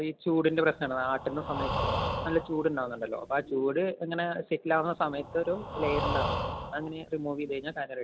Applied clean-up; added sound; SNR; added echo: none; Breathing; 5 dB; none.